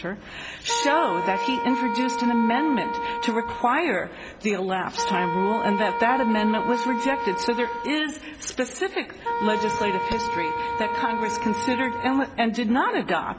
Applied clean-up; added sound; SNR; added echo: none; Wind instrument, woodwind instrument; 3 dB; none.